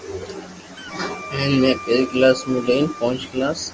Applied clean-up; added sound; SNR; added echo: none; Wind instrument, woodwind instrument; 16 dB; none.